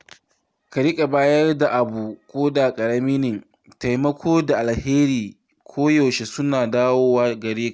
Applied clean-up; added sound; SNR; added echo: none; none; none; none.